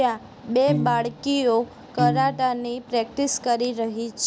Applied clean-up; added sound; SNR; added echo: none; Piano; 5 dB; none.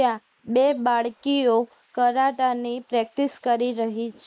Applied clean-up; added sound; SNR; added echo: neural mask model Resemble Enhance denoiser.